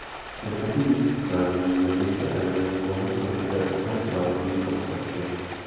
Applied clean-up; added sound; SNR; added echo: none; Stream; 11 dB; reverberation time 2.2 s.